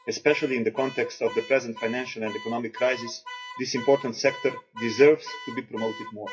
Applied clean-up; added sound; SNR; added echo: classical method WPE with log-MMSE.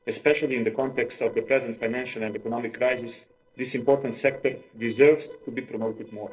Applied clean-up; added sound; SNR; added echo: neural separator model SepFormer DNS4.